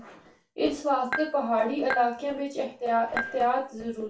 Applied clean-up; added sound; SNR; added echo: none; Dishes, pots, and pans / Chink, clink; 7 dB; reverberation time 0.3 s.